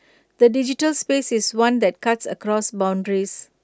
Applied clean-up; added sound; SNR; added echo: none; none; none; none.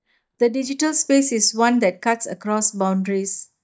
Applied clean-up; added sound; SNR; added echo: neural mask model DeepFilterNet 3.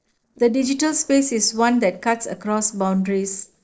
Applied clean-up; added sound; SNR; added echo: neural separator model SepFormer DNS4.